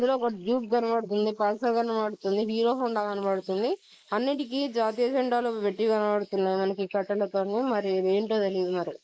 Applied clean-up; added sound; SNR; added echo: neural mask model Resemble Enhance denoiser.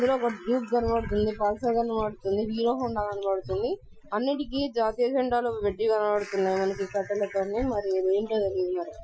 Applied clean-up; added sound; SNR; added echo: classical method Wiener filter.